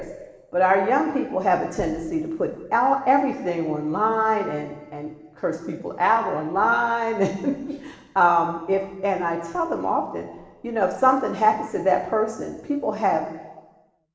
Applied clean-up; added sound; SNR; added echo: none; none; none; reverberation time 1.4 s.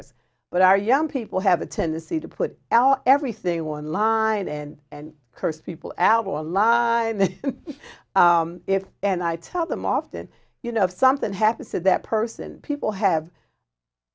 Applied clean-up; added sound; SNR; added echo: none; none; none; none.